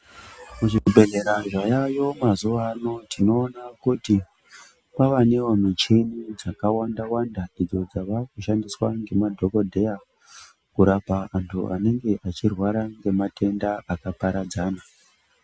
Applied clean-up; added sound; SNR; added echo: none; none; none; none.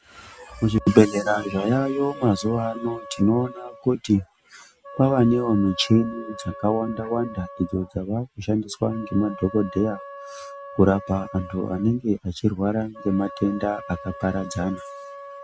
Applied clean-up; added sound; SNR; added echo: none; Wind instrument, woodwind instrument; 16 dB; none.